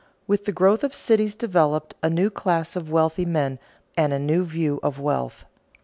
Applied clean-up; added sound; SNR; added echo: none; none; none; none.